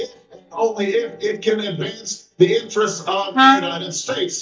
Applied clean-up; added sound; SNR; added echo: neural mask model DeepFilterNet 3.